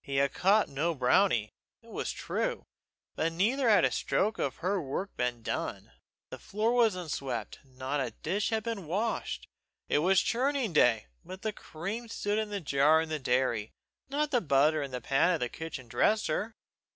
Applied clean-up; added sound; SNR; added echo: none; none; none; none.